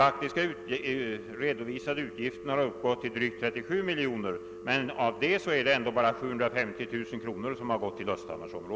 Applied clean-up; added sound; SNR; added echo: none; Telephone; 13 dB; none.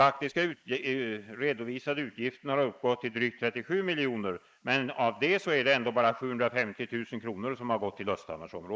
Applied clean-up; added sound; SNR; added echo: neural mask model Resemble Enhance denoiser.